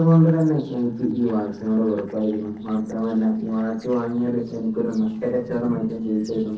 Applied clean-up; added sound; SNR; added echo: neural separator model SepFormer DNS4.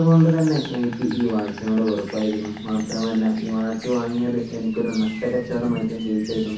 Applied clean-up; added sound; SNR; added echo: none; Insect; 18 dB; reverberation time 0.6 s.